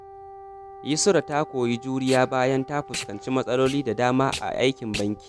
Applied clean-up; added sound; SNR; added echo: none; Packing tape, duct tape + Wind instrument, woodwind instrument; 14 dB; none.